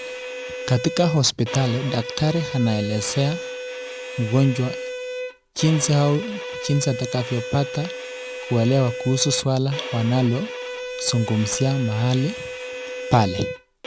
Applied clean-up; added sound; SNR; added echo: none; Bowed string instrument; 9 dB; none.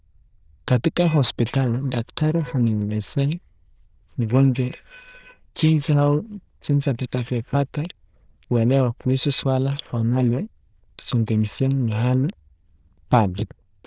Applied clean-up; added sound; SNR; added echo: neural diffusion model UNIVERSE++.